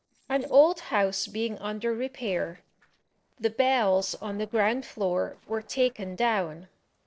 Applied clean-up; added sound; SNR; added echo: neural separator model SepFormer DNS4.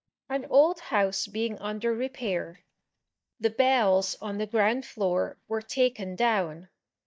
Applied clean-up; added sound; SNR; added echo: neural mask model DeepFilterNet 3.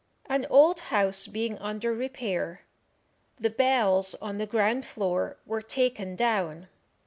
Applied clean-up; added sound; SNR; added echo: none; none; none; none.